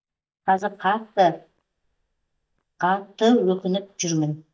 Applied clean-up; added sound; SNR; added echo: neural mask model DeepFilterNet 3.